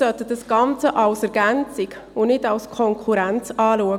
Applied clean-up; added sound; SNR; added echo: none; none; none; none.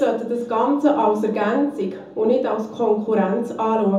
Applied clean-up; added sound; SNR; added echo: none; none; none; reverberation time 1.0 s.